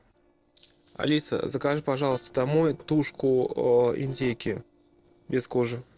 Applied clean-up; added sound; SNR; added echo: neural separator model SepFormer DNS4.